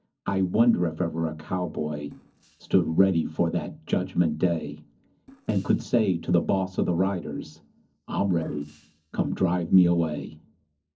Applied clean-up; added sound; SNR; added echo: neural separator model SepFormer DNS4.